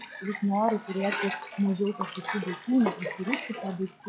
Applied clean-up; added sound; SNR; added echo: classical method log-MMSE.